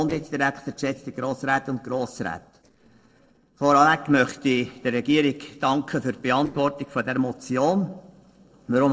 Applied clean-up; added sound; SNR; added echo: neural separator model SepFormer DNS4.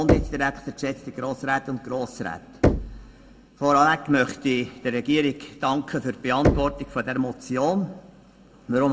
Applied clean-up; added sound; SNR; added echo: none; Knock; 4 dB; reverberation time 0.4 s.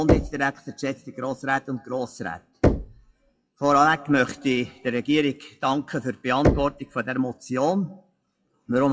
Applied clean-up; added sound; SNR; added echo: classical method WPE with log-MMSE.